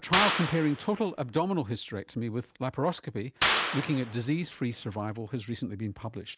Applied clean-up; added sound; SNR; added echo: none; Clapping; 3 dB; none.